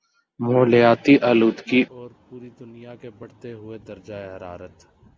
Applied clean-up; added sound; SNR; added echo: none; none; none; none.